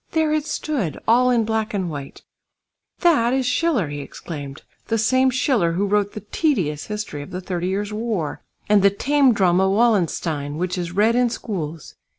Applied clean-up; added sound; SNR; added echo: none; none; none; none.